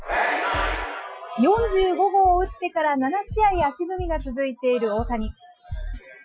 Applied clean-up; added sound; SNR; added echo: classical method Wiener filter.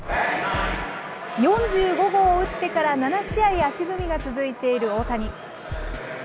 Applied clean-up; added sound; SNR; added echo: none; Scratching (performance technique); 11 dB; none.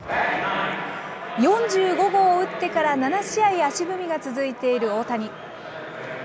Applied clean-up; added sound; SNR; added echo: none; none; none; none.